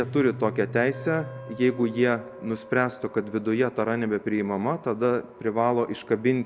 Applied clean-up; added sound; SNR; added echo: none; Wind instrument, woodwind instrument + Guitar; 17 dB; none.